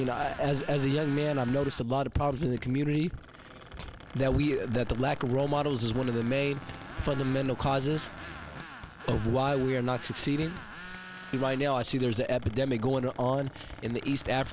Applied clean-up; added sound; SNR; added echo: none; Tools + Squeak; 15 dB; none.